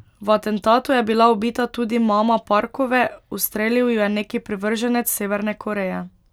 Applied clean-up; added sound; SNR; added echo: none; none; none; none.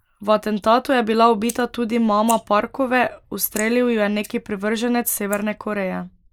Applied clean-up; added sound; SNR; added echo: neural mask model Resemble Enhance denoiser.